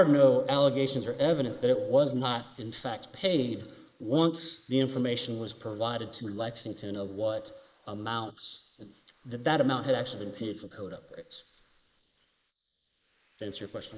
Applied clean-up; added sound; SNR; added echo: neural mask model Resemble Enhance denoiser.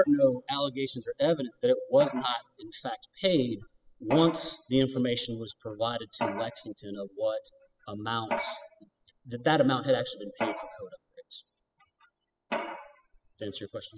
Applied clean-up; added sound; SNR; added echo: classical method spectral subtraction.